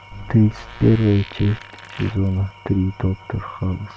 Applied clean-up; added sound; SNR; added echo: none; Fart + Engine / Tools; 20 dB; none.